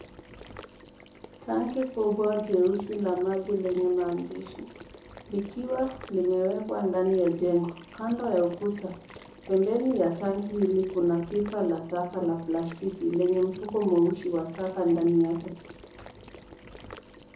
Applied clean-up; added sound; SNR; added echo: none; Water / Liquid; 19 dB; reverberation time 0.6 s.